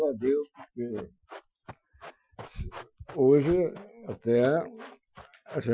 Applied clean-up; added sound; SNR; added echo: classical method Wiener filter.